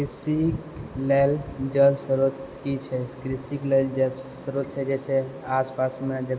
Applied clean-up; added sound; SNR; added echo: none; none; none; none.